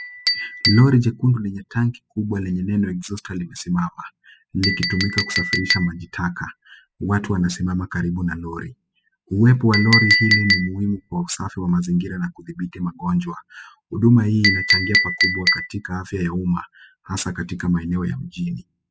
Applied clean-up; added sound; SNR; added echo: classical method spectral subtraction.